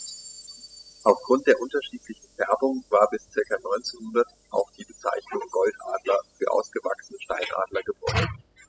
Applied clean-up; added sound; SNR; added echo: classical method spectral subtraction.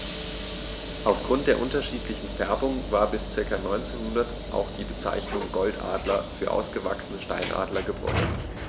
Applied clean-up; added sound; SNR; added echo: none; Sliding door / Hiss; 1 dB; none.